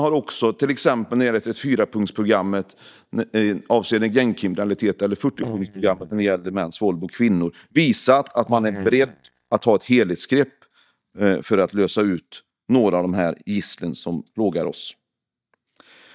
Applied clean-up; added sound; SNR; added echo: neural mask model DeepFilterNet 3.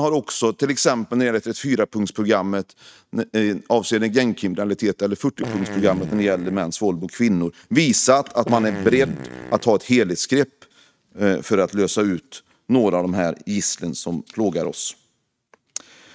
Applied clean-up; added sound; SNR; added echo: neural mask model RNNoise.